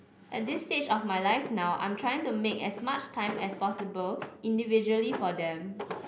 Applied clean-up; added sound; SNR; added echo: none; Drawer open or close; 14 dB; none.